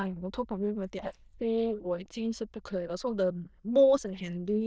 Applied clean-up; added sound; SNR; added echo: neural diffusion model UNIVERSE++.